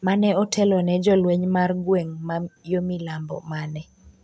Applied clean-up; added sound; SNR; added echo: none; none; none; none.